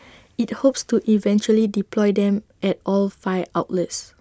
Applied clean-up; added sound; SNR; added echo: none; none; none; none.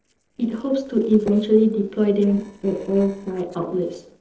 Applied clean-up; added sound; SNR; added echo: neural separator model SepFormer DNS4.